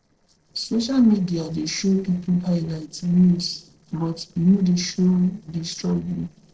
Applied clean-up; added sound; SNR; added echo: neural separator model SepFormer DNS4.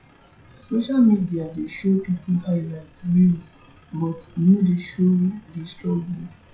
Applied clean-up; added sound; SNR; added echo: classical method WPE with log-MMSE.